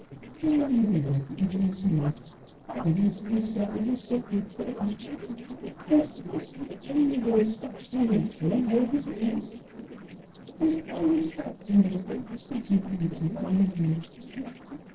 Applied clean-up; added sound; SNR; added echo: neural separator model SepFormer DNS4.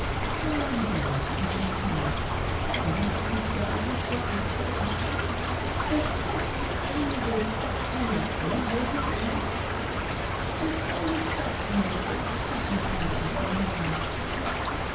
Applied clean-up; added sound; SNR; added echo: none; Stream / Trickle, dribble; -4 dB; reverberation time 0.6 s.